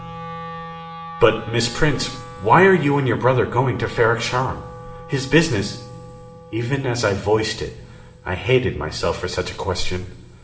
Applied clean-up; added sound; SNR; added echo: none; Wind instrument, woodwind instrument; 18 dB; reverberation time 1.3 s.